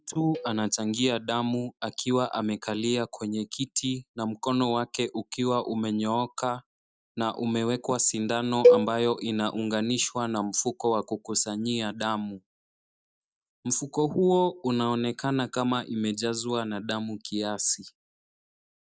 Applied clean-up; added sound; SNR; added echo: neural mask model DeepFilterNet 3.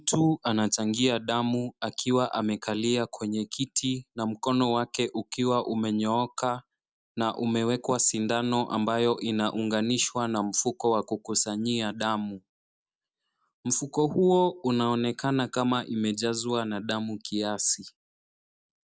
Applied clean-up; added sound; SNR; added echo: none; none; none; none.